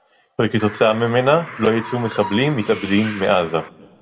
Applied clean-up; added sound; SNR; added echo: none; Bird; 14 dB; reverberation time 1.4 s.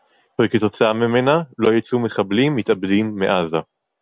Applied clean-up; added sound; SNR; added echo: none; none; none; none.